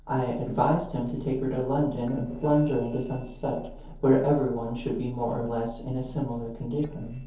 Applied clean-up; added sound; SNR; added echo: neural separator model SepFormer DNS4.